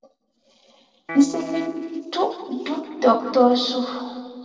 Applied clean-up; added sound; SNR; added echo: neural separator model SepFormer DNS4.